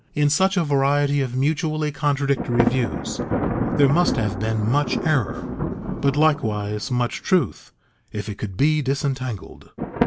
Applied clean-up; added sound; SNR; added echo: none; Thunder; 6 dB; none.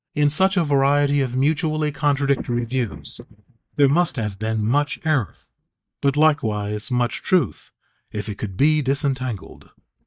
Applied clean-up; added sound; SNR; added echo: neural mask model DeepFilterNet 3.